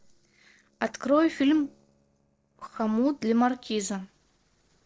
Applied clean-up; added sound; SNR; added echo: neural separator model SepFormer DNS4.